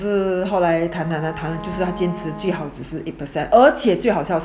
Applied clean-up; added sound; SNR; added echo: none; Wind instrument, woodwind instrument; 16 dB; none.